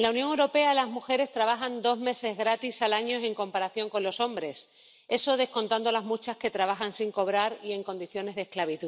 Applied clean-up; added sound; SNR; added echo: none; none; none; none.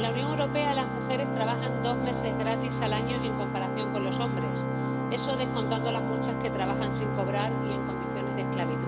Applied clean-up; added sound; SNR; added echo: none; Organ; -4 dB; none.